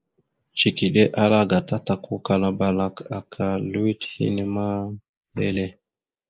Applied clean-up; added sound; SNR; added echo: neural mask model Resemble Enhance denoiser.